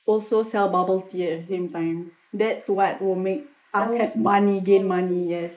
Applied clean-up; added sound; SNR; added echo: neural mask model Resemble Enhance denoiser.